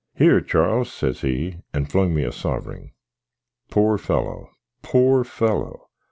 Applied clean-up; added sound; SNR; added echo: none; none; none; none.